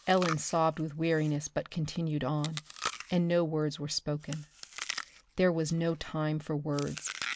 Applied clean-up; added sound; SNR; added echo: none; Chewing, mastication; 12 dB; none.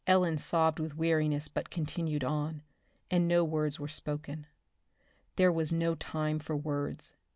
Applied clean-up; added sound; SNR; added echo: none; none; none; none.